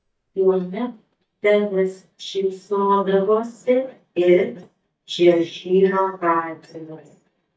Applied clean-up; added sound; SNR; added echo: neural mask model DeepFilterNet 3.